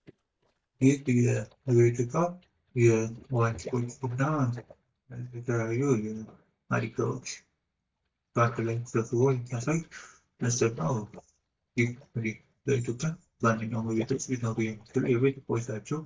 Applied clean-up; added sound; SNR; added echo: neural mask model DeepFilterNet 3.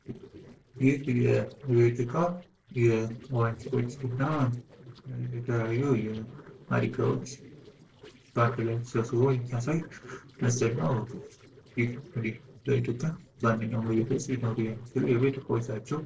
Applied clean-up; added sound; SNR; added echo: neural separator model SepFormer DNS4.